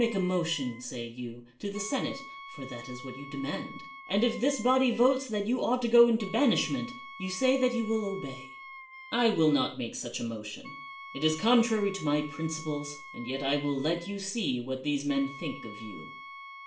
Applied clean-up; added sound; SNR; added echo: none; Wind instrument, woodwind instrument; 17 dB; reverberation time 0.4 s.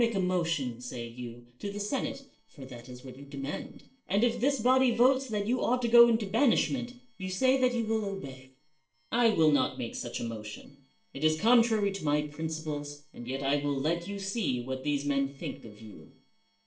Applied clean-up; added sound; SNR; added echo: neural separator model SepFormer DNS4.